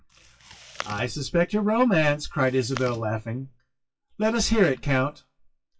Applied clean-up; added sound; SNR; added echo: classical method WPE with log-MMSE.